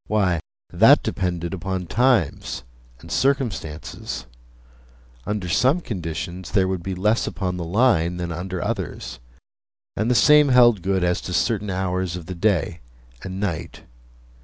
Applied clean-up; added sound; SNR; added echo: none; none; none; none.